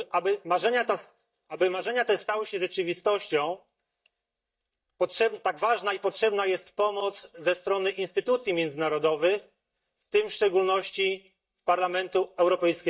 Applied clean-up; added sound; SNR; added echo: neural mask model DeepFilterNet 3.